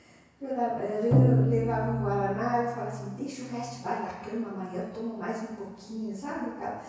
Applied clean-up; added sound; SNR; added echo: none; Bowed string instrument; -3 dB; reverberation time 1.1 s.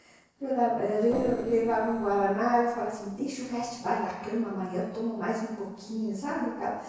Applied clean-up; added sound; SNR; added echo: neural separator model SepFormer DNS4.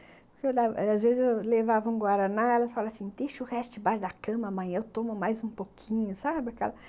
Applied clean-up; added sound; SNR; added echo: none; none; none; none.